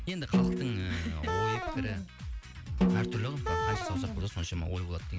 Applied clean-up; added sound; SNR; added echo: none; Wind instrument, woodwind instrument + Snare drum; -2 dB; none.